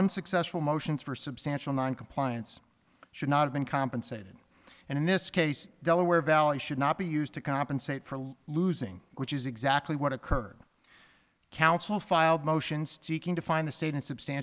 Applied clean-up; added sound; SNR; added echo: neural mask model Resemble Enhance denoiser.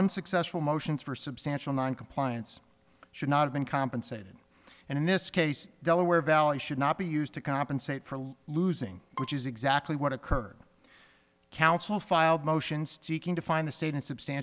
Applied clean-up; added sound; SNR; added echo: none; Bowed string instrument; 17 dB; none.